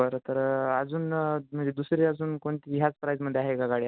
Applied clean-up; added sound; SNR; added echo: none; none; none; none.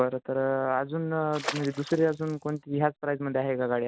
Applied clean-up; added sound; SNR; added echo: none; Water / Splash, splatter; 11 dB; none.